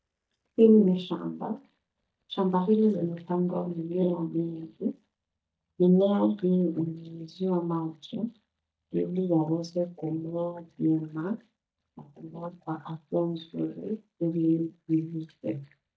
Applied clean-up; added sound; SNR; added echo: neural mask model DeepFilterNet 3.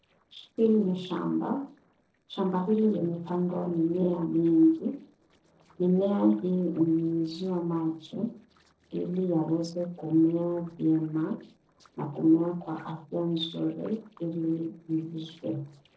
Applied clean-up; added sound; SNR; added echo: neural separator model SepFormer DNS4.